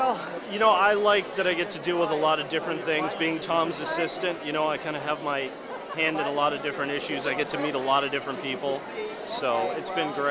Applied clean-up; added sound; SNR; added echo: none; none; none; none.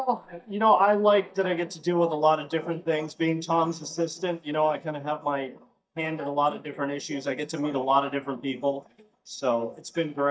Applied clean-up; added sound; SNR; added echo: neural mask model DeepFilterNet 3.